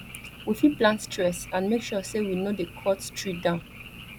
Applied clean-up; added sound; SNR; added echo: none; Frog; 16 dB; none.